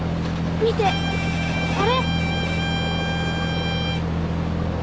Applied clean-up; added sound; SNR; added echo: none; Bowed string instrument; 8 dB; none.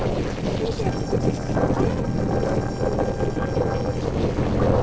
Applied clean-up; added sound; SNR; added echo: neural separator model SepFormer DNS4.